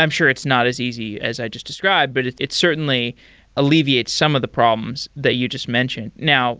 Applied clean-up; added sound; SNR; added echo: none; none; none; none.